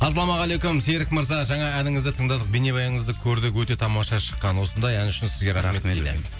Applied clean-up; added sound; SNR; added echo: none; none; none; none.